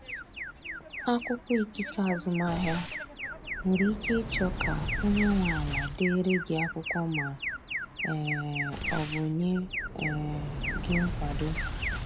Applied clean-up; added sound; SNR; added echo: none; Alarm + Boom; 4 dB; none.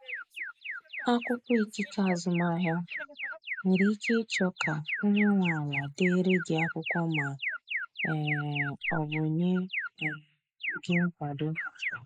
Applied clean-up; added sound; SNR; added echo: neural mask model Resemble Enhance denoiser.